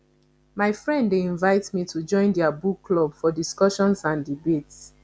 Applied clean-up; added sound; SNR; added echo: none; none; none; none.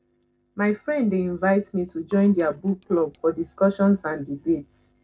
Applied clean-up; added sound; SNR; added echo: neural separator model SepFormer DNS4.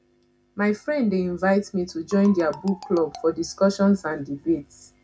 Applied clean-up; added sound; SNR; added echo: none; Marimba, xylophone; 20 dB; reverberation time 0.2 s.